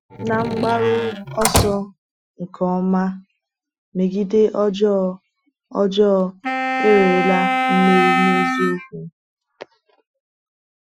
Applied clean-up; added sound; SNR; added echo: classical method Wiener filter.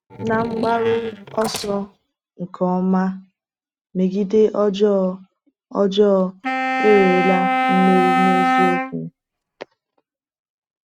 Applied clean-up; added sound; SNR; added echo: neural mask model RNNoise.